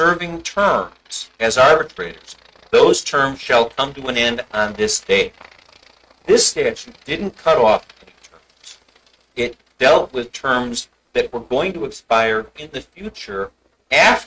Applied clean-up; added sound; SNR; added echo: neural mask model RNNoise.